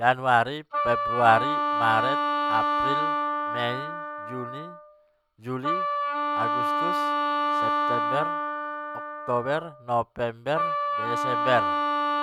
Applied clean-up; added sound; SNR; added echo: none; Wind instrument, woodwind instrument; -2 dB; none.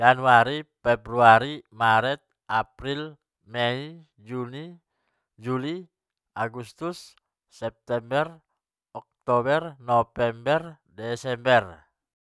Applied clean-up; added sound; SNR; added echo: none; none; none; none.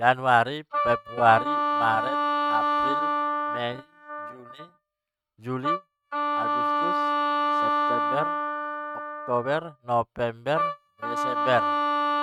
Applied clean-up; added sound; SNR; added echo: neural mask model RNNoise.